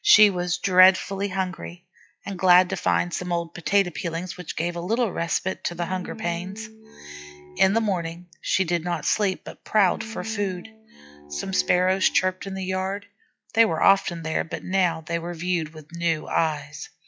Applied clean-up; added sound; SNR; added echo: classical method log-MMSE.